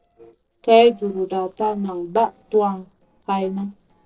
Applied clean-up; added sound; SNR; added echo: neural separator model SepFormer DNS4.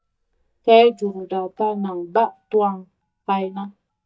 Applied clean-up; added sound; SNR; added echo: neural mask model DeepFilterNet 3.